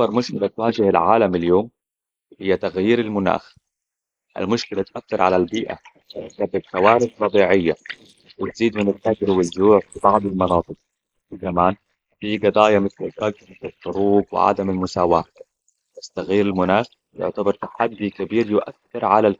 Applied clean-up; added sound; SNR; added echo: neural mask model Resemble Enhance denoiser.